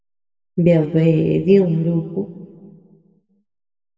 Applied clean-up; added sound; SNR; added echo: none; none; none; reverberation time 1.3 s.